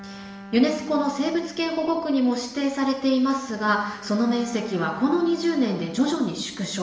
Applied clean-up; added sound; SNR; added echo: none; Bowed string instrument; 18 dB; reverberation time 1.3 s.